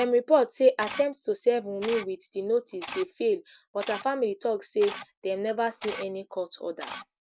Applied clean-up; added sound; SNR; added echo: none; Camera; 16 dB; none.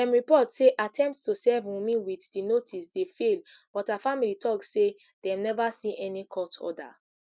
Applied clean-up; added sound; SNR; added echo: none; none; none; none.